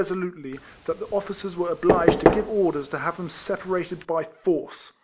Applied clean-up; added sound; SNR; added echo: none; Knock / Wood; -1 dB; none.